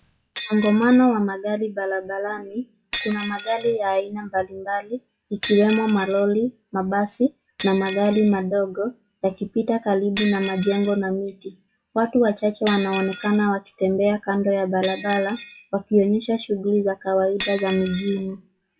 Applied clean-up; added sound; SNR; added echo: classical method log-MMSE.